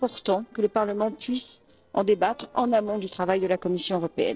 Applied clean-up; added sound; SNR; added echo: neural separator model SepFormer DNS4.